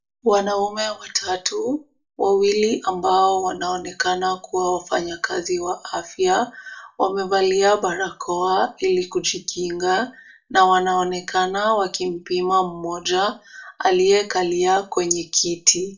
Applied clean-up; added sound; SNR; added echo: none; none; none; reverberation time 0.2 s.